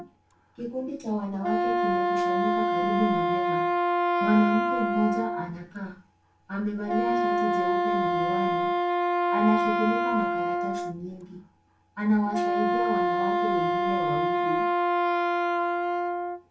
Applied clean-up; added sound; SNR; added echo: none; Wind instrument, woodwind instrument; -5 dB; reverberation time 0.3 s.